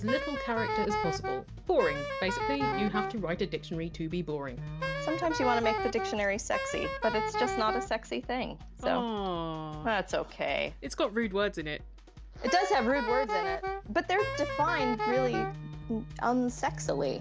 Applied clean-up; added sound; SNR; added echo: none; Wind instrument, woodwind instrument; 2 dB; none.